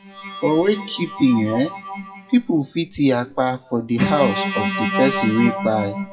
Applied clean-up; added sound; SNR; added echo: classical method WPE with log-MMSE.